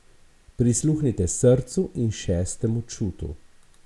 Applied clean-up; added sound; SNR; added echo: none; none; none; none.